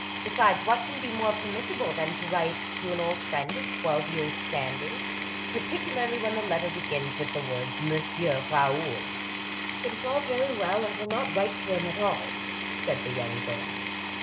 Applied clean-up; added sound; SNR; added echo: none; Power tool; 1 dB; none.